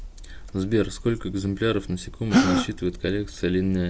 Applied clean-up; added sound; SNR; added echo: none; Gasp; 1 dB; none.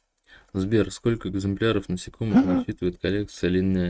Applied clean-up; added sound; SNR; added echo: neural mask model RNNoise.